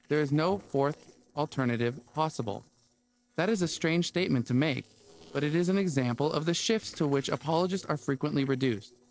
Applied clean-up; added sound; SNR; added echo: neural separator model SepFormer DNS4.